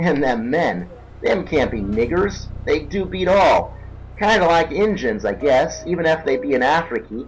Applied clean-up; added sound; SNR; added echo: none; Subway, metro, underground + Bass guitar; 14 dB; none.